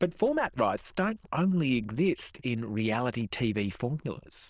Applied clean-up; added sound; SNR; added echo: neural diffusion model UNIVERSE++.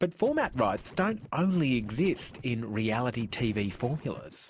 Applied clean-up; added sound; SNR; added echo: none; Scratching (performance technique); 18 dB; none.